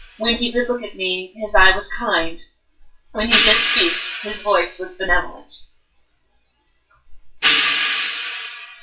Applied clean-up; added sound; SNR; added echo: classical method WPE with log-MMSE.